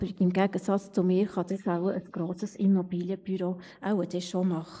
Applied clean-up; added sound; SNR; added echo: neural mask model Resemble Enhance denoiser.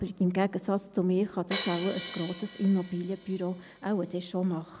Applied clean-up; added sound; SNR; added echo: none; Crash cymbal; 1 dB; none.